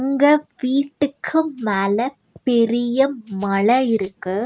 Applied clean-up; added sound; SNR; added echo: neural mask model Resemble Enhance denoiser.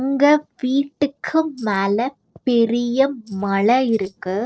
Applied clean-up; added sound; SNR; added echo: neural separator model SepFormer DNS4.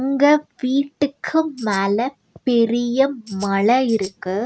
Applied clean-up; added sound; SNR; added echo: none; Tambourine; 19 dB; none.